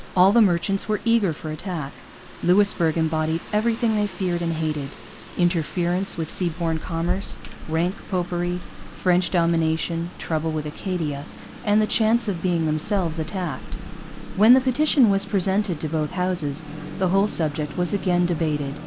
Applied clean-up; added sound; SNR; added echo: none; Rain; 11 dB; none.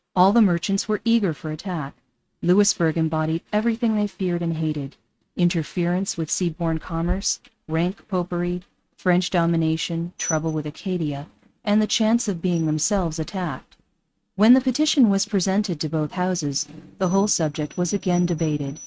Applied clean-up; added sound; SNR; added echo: neural mask model RNNoise.